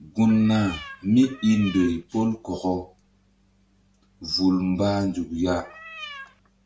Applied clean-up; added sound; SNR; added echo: none; Cat; 16 dB; none.